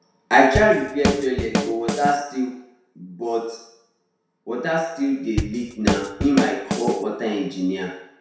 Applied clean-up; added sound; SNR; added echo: none; Drum / Drum kit; 2 dB; reverberation time 0.7 s.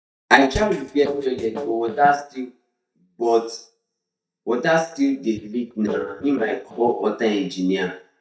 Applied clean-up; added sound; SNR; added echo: neural mask model DeepFilterNet 3.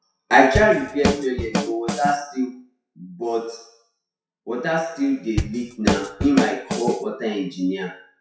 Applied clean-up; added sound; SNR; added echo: classical method WPE with log-MMSE.